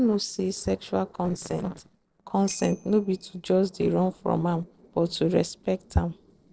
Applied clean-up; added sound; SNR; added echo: neural separator model SepFormer DNS4.